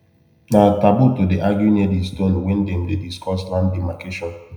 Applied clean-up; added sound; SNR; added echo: none; none; none; reverberation time 0.7 s.